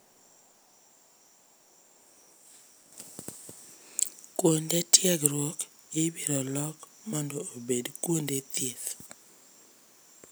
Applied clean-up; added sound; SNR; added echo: none; none; none; none.